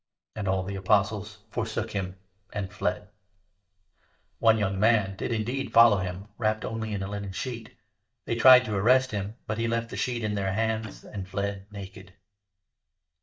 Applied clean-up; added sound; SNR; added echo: neural mask model DeepFilterNet 3.